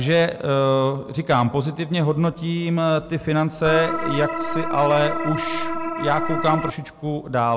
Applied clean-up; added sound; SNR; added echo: none; Organ; 3 dB; none.